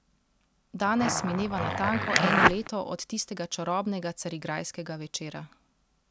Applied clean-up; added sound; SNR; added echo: none; Zipper (clothing); -5 dB; none.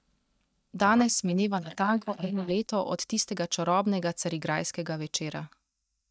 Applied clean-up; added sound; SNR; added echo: neural mask model DeepFilterNet 3.